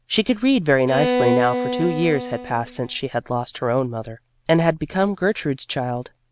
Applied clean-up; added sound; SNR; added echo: none; Bowed string instrument; 3 dB; none.